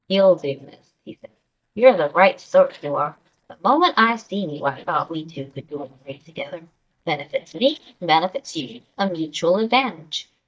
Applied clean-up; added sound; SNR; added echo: neural mask model DeepFilterNet 3.